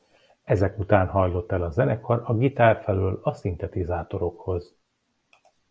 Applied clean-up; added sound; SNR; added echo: none; none; none; none.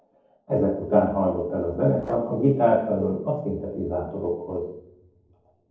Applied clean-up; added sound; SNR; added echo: neural separator model SepFormer DNS4.